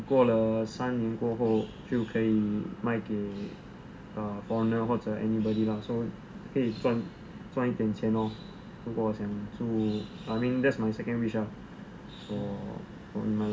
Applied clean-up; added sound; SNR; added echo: none; none; none; none.